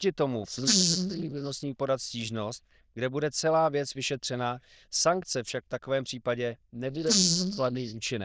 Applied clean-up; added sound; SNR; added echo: neural diffusion model UNIVERSE++.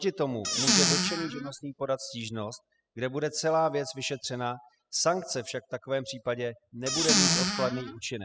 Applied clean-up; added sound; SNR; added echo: classical method spectral subtraction.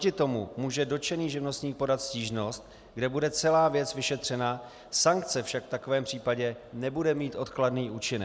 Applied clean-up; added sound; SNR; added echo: none; none; none; none.